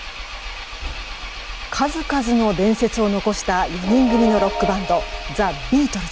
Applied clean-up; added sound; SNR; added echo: none; Engine; 10 dB; none.